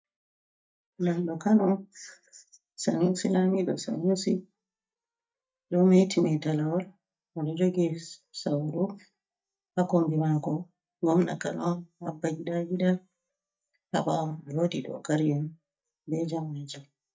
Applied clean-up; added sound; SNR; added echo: neural mask model DeepFilterNet 3.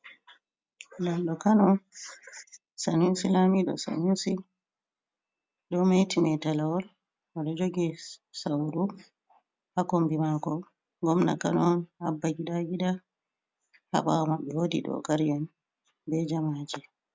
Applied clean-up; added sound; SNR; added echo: none; none; none; none.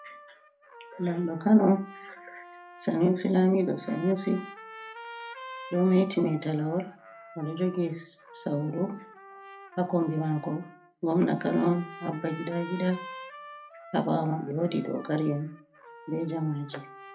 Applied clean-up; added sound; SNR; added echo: none; Trumpet; 17 dB; reverberation time 0.3 s.